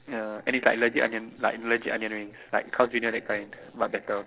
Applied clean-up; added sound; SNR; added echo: neural separator model SepFormer DNS4.